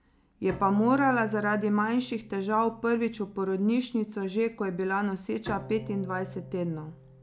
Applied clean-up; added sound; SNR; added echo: none; Bowed string instrument; 17 dB; none.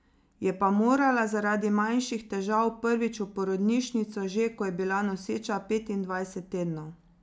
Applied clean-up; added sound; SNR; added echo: none; none; none; none.